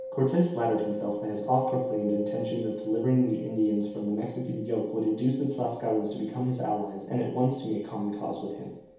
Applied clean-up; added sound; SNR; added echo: none; Mallet percussion; 10 dB; reverberation time 2.2 s.